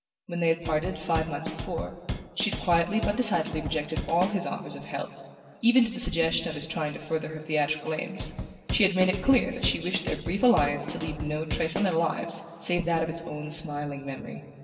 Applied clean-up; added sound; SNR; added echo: none; Drum kit; 7 dB; reverberation time 2.1 s.